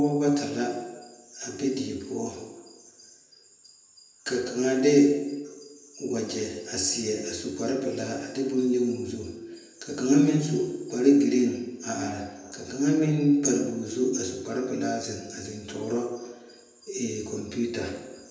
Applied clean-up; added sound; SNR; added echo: none; none; none; reverberation time 1.0 s.